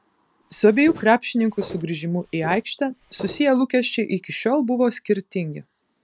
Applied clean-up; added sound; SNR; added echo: none; Walk, footsteps; 18 dB; none.